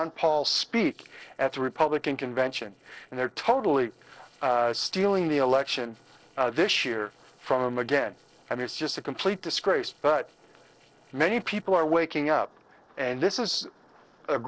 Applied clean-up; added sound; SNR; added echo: neural separator model SepFormer DNS4.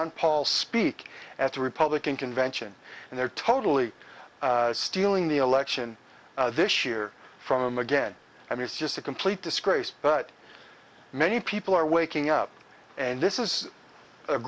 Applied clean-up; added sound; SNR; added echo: none; none; none; none.